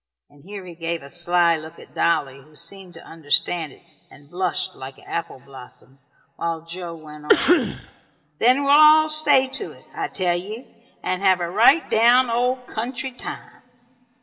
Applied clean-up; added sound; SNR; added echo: none; Cough; -1 dB; reverberation time 2.2 s.